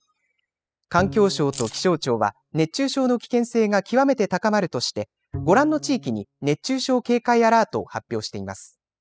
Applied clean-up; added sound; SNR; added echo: classical method spectral subtraction.